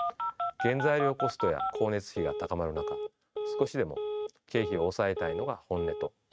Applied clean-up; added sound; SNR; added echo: neural mask model RNNoise.